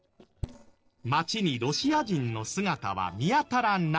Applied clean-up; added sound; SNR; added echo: neural separator model SepFormer DNS4.